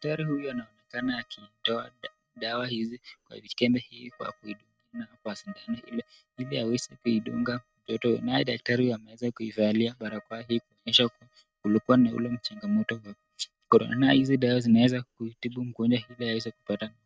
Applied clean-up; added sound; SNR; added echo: neural mask model RNNoise.